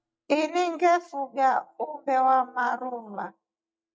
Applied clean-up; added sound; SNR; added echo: neural mask model DeepFilterNet 3.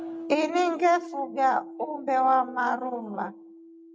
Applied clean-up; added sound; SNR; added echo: none; Piano; 14 dB; none.